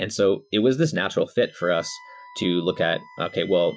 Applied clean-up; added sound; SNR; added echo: classical method Wiener filter.